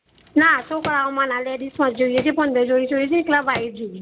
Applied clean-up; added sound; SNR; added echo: none; Drawer open or close; 17 dB; none.